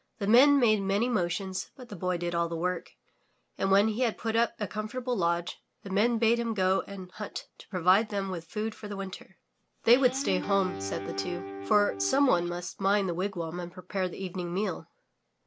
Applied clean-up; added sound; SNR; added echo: none; Guitar; 9 dB; none.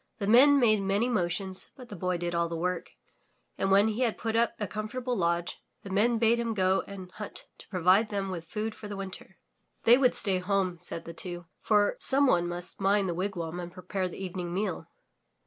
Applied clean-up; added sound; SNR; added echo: none; none; none; none.